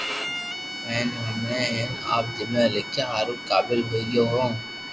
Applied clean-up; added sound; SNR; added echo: none; Bowed string instrument; 9 dB; none.